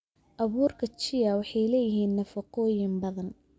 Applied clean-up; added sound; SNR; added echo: none; none; none; none.